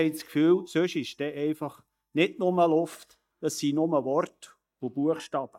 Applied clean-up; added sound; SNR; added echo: neural mask model DeepFilterNet 3.